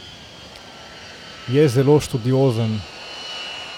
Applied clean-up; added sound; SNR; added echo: none; Fixed-wing aircraft, airplane; 15 dB; none.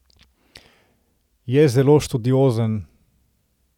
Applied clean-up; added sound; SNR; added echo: none; none; none; none.